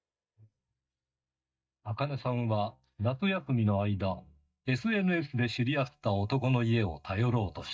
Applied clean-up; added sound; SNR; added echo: neural mask model DeepFilterNet 3.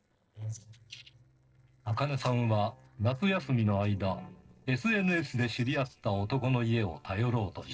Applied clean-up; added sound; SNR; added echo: neural separator model SepFormer DNS4.